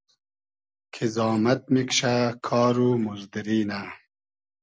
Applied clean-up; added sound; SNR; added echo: none; none; none; none.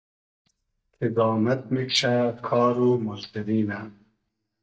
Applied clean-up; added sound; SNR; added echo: neural mask model DeepFilterNet 3.